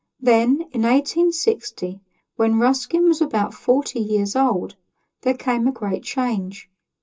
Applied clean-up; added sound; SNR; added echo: none; none; none; reverberation time 0.2 s.